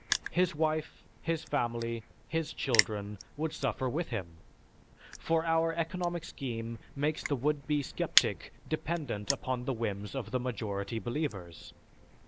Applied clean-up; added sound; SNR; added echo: none; Crushing; 7 dB; none.